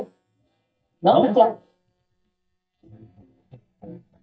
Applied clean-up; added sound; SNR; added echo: neural mask model DeepFilterNet 3.